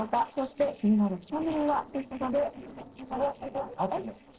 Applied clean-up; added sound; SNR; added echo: neural separator model SepFormer DNS4.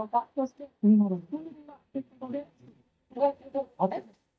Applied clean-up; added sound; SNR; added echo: neural mask model DeepFilterNet 3.